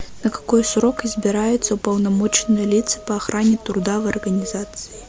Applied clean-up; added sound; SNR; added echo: none; Wind instrument, woodwind instrument; 19 dB; none.